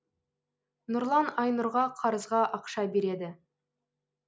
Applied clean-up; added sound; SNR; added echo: none; none; none; none.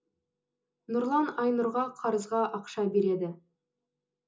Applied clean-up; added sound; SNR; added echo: none; none; none; reverberation time 0.2 s.